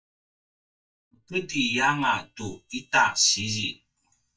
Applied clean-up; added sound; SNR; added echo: neural mask model DeepFilterNet 3.